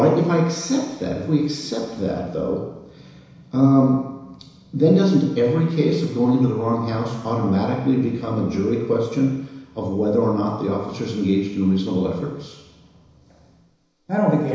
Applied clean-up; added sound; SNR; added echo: none; none; none; reverberation time 1.0 s.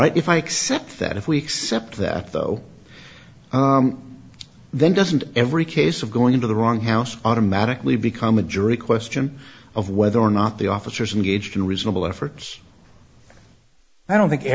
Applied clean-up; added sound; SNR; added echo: none; none; none; none.